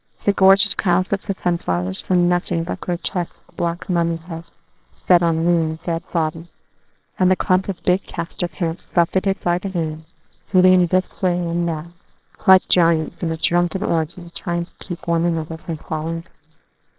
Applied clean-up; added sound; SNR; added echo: neural separator model SepFormer WHAMR!.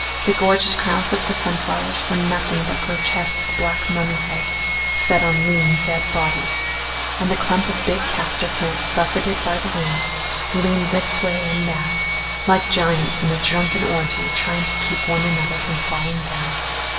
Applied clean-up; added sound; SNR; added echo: none; Sawing; 2 dB; reverberation time 2.2 s.